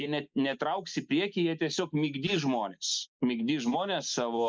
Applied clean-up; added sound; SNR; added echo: neural mask model Resemble Enhance denoiser.